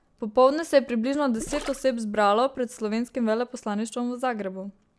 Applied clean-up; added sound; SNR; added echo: none; Gurgling; 15 dB; none.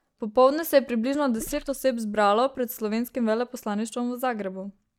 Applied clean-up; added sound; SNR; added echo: neural mask model DeepFilterNet 3.